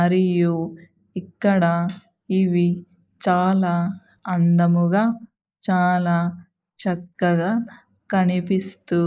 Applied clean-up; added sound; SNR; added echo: neural mask model Resemble Enhance denoiser.